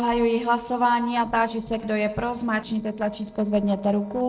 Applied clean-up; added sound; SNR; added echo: neural separator model SepFormer DNS4.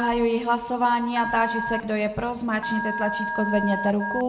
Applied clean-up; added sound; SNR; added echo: none; Telephone; 7 dB; reverberation time 1.4 s.